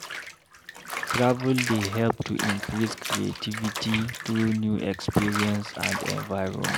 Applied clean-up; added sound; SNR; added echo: none; Bathtub (filling or washing) / Water; 6 dB; none.